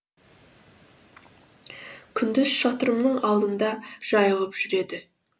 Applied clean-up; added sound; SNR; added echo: none; none; none; none.